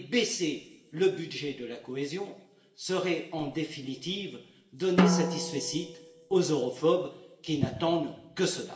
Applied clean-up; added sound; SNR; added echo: none; Drum; -1 dB; reverberation time 0.8 s.